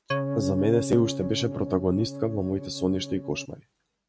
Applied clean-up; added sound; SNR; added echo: neural mask model RNNoise.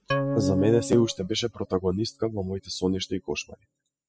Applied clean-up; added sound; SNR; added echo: classical method spectral subtraction.